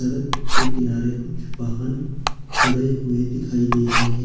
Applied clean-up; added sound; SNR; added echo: none; Writing; -2 dB; reverberation time 1.2 s.